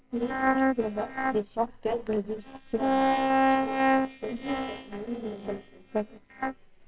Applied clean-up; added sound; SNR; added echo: neural separator model SepFormer WHAMR!.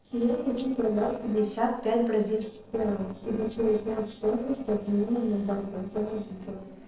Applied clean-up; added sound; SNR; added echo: neural separator model SepFormer DNS4.